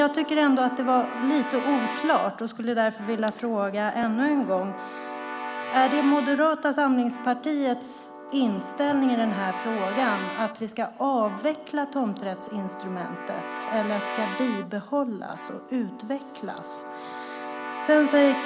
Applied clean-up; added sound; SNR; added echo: none; Keyboard (musical) / Brass instrument; 10 dB; none.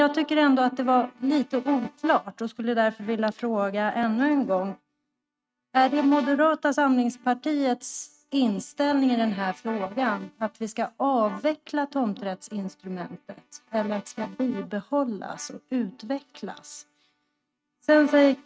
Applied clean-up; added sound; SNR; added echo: neural mask model RNNoise.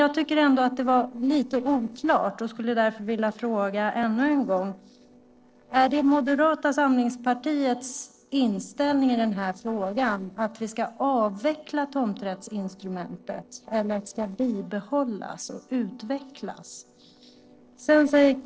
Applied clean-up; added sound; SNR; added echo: neural separator model SepFormer DNS4.